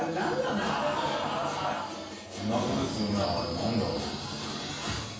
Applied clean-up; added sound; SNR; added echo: none; Strum; 12 dB; reverberation time 0.7 s.